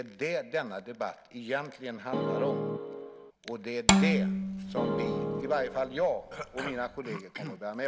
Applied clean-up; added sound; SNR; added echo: none; Bowed string instrument + Keyboard (musical); -4 dB; none.